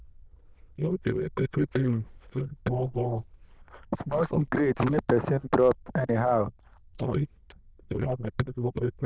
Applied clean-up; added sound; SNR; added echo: neural diffusion model UNIVERSE++.